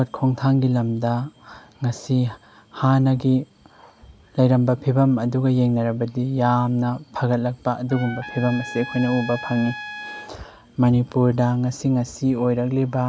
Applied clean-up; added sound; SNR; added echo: none; Trumpet; 13 dB; none.